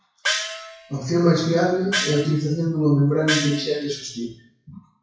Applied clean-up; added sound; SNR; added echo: classical method WPE with log-MMSE.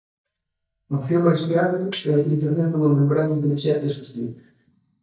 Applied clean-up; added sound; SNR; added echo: neural mask model DeepFilterNet 3.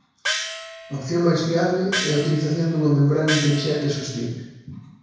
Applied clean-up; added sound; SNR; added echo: none; Gong; 7 dB; reverberation time 1.1 s.